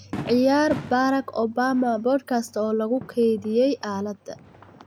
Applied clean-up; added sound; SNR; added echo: none; Fireworks; 17 dB; none.